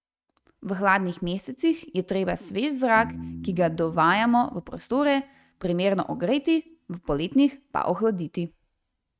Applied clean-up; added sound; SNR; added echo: neural mask model RNNoise.